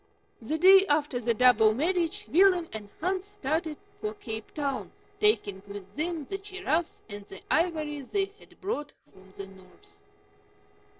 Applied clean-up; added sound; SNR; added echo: neural separator model SepFormer DNS4.